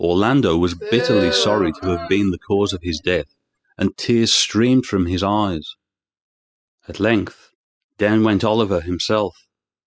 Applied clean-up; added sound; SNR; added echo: classical method spectral subtraction.